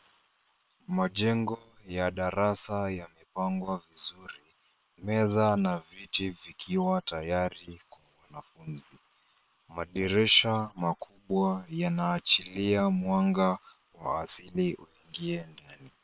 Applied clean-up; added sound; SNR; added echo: neural separator model SepFormer WHAM!.